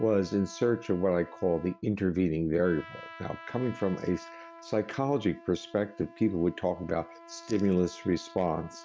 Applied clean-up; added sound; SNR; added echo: none; Trumpet; 20 dB; none.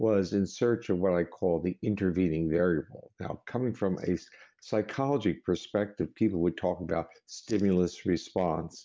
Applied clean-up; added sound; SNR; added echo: none; none; none; none.